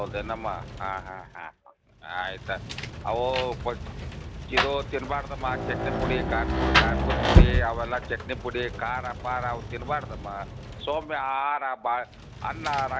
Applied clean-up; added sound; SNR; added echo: none; Rain; -3 dB; none.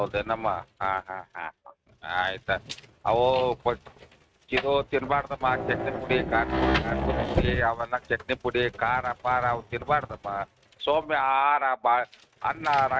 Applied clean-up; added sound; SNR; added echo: neural mask model RNNoise.